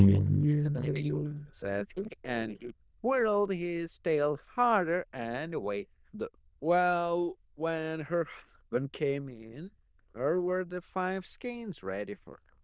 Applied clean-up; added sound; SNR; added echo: neural diffusion model UNIVERSE++.